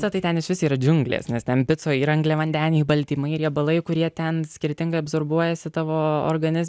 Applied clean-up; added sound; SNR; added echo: none; none; none; none.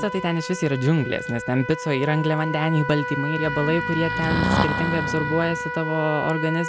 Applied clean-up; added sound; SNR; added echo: none; Trumpet + Breathing; 4 dB; none.